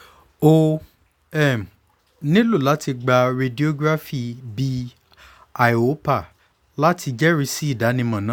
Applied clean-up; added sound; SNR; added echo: none; none; none; none.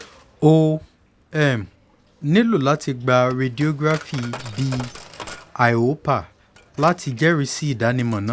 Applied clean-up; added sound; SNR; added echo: none; Coin (dropping); 19 dB; none.